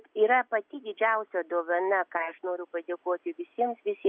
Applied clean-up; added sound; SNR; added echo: none; none; none; none.